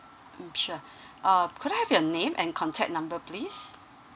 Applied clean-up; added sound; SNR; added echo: none; none; none; none.